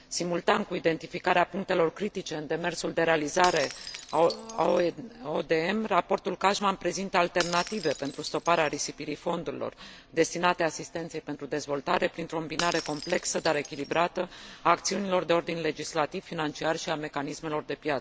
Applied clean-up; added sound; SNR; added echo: none; Shatter / Crushing; 14 dB; none.